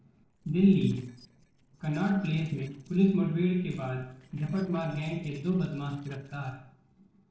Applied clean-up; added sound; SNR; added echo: neural separator model SepFormer DNS4.